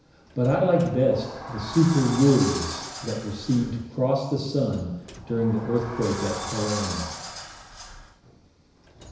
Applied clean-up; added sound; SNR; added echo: none; Sliding door; 12 dB; reverberation time 1.0 s.